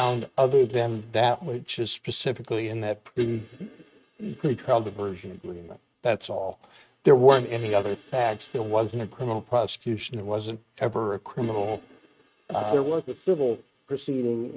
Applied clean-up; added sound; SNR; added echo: neural mask model RNNoise.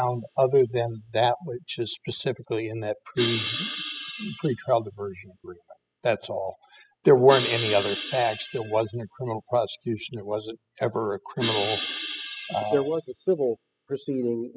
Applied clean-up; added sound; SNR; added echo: classical method spectral subtraction.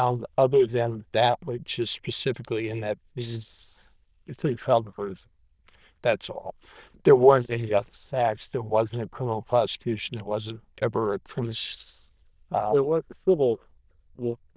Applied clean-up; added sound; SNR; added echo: neural diffusion model UNIVERSE++.